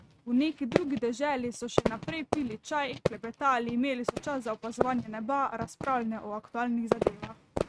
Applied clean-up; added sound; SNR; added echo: neural mask model RNNoise.